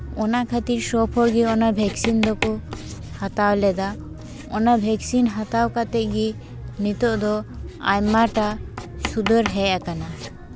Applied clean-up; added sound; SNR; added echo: none; Writing; 14 dB; none.